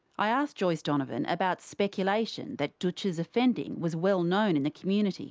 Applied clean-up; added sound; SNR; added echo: none; none; none; none.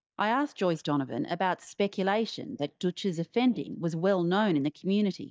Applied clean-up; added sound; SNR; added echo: neural mask model DeepFilterNet 3.